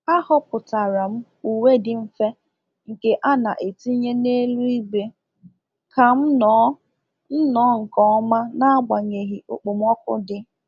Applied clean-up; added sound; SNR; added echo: none; none; none; none.